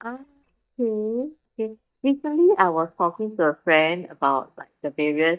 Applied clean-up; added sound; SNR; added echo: neural mask model DeepFilterNet 3.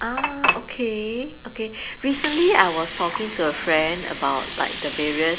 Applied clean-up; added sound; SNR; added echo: none; Water; 7 dB; none.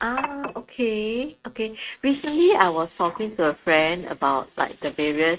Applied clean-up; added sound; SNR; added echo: neural mask model RNNoise.